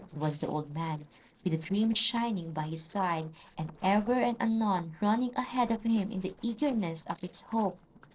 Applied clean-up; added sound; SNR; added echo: neural separator model SepFormer DNS4.